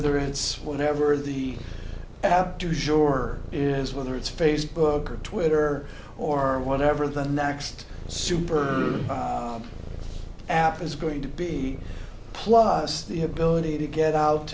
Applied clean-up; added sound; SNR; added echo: none; Purr; 10 dB; none.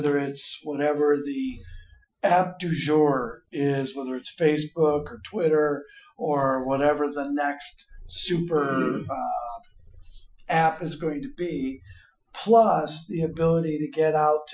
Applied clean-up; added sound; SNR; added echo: classical method Wiener filter.